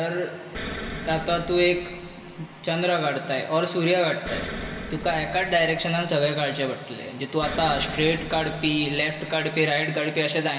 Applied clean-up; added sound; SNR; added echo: none; Explosion; 12 dB; reverberation time 2.6 s.